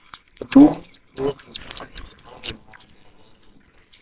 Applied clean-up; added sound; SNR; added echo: neural separator model SepFormer WHAMR!.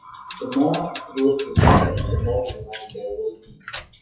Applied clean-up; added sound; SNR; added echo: classical method WPE with log-MMSE.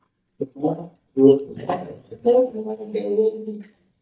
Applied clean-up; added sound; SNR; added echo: neural mask model DeepFilterNet 3.